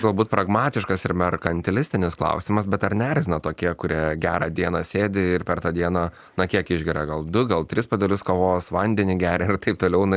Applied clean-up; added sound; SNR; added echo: none; none; none; none.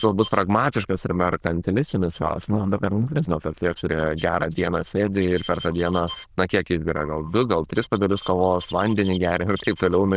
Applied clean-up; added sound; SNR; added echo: neural diffusion model UNIVERSE++.